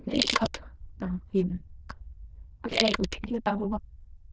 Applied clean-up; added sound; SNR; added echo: neural diffusion model UNIVERSE++.